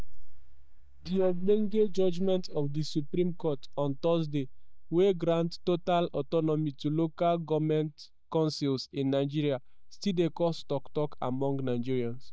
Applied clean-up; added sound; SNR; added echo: neural mask model DeepFilterNet 3.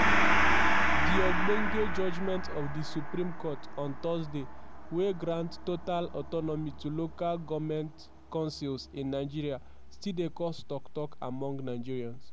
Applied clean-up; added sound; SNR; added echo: none; Gong; -5 dB; none.